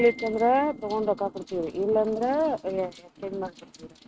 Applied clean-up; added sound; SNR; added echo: neural mask model RNNoise.